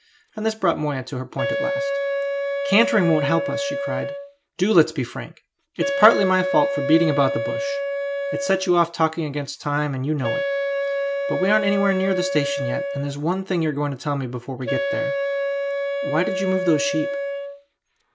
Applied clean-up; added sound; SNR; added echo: none; Wind instrument, woodwind instrument; 3 dB; none.